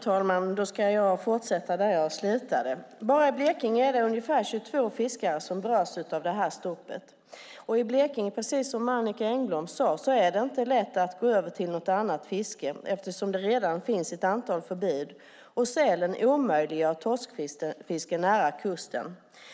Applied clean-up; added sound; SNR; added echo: none; none; none; none.